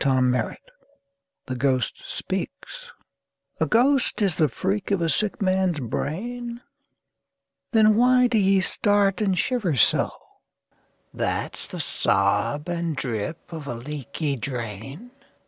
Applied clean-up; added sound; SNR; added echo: none; none; none; none.